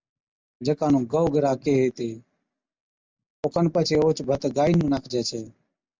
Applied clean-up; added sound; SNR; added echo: none; none; none; none.